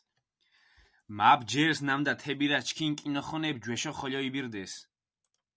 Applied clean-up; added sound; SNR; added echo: none; none; none; none.